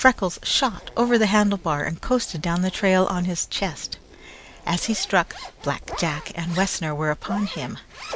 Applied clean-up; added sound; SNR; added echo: none; Zipper (clothing); 17 dB; none.